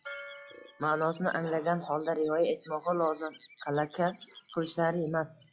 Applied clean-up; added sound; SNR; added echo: classical method log-MMSE.